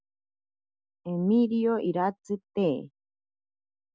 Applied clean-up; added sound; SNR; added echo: none; none; none; none.